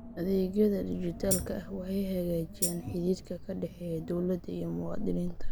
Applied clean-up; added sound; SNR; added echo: none; Wind + Tambourine; 6 dB; none.